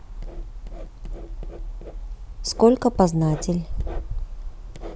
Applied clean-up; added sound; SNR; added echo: none; Writing; 19 dB; none.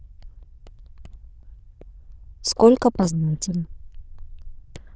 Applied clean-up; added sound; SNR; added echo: neural diffusion model UNIVERSE++.